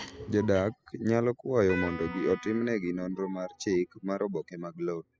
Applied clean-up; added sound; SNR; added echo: classical method spectral subtraction.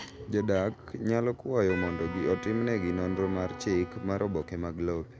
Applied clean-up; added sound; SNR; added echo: none; Wind instrument, woodwind instrument; 13 dB; none.